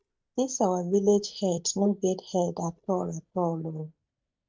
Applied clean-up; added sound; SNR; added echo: neural mask model DeepFilterNet 3.